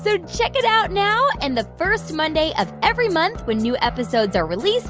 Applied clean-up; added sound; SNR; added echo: none; none; none; none.